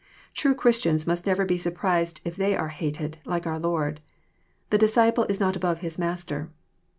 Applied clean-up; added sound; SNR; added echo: none; none; none; none.